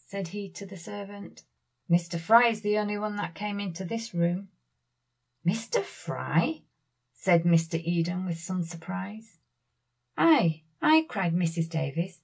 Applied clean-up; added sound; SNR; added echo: none; none; none; none.